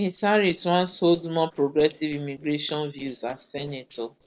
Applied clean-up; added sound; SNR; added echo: neural separator model SepFormer DNS4.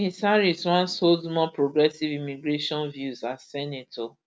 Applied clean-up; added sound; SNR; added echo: none; none; none; none.